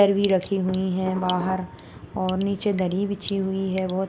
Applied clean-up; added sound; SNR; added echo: none; Drip + Dishes, pots, and pans; 14 dB; none.